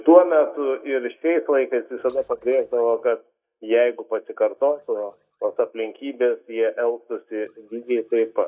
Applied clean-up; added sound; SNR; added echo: neural mask model DeepFilterNet 3.